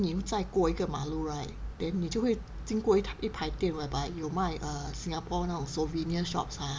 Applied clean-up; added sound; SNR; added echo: none; none; none; none.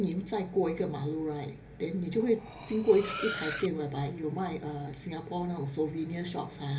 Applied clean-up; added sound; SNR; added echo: none; Cutlery, silverware; 8 dB; reverberation time 0.3 s.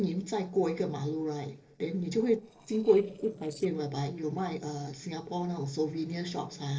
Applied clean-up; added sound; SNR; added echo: neural separator model SepFormer DNS4.